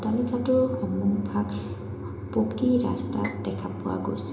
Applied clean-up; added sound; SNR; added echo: none; Bowed string instrument; 17 dB; reverberation time 0.8 s.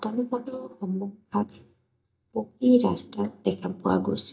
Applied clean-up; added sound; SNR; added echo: neural mask model DeepFilterNet 3.